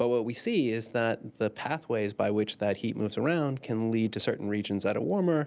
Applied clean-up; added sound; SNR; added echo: none; none; none; none.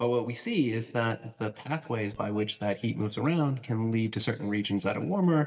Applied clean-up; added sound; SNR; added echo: neural mask model DeepFilterNet 3.